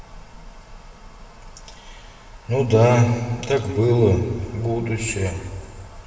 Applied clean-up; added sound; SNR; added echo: none; none; none; reverberation time 1.9 s.